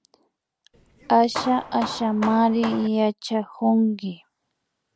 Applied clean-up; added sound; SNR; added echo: none; Hammer; 10 dB; none.